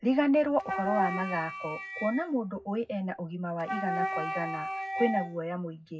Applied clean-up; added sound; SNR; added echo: classical method WPE with log-MMSE.